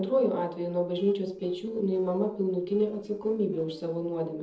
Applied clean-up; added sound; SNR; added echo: neural separator model SepFormer DNS4.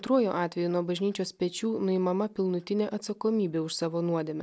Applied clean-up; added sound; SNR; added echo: none; none; none; none.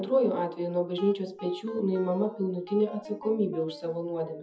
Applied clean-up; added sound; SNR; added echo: classical method WPE with log-MMSE.